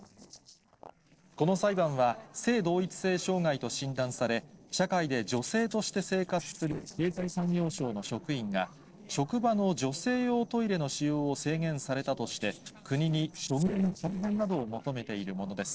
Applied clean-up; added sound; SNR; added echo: neural separator model SepFormer DNS4.